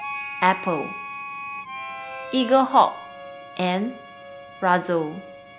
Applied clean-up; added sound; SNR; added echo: none; Harmonica; 11 dB; none.